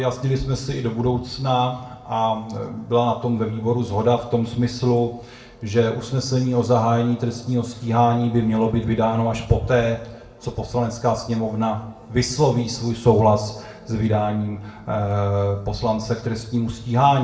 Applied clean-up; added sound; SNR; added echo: none; none; none; reverberation time 0.6 s.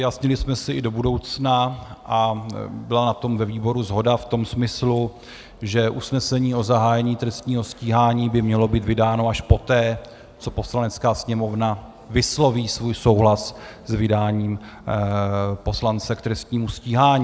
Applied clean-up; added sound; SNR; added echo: none; none; none; none.